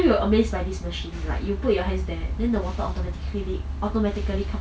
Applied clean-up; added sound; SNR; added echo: none; none; none; none.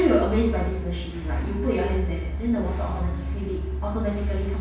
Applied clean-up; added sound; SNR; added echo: none; Cricket / Growling; 19 dB; reverberation time 0.9 s.